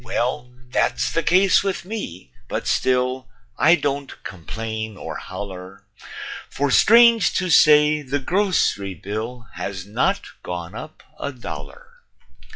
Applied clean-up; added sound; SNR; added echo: classical method log-MMSE.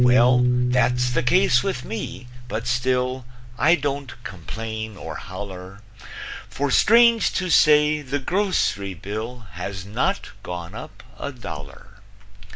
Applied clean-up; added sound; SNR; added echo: none; Piano; 5 dB; none.